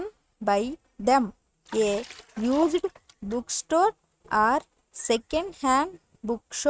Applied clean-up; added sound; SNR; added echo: neural mask model RNNoise.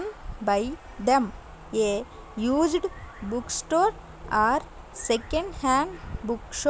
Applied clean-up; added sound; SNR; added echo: none; none; none; none.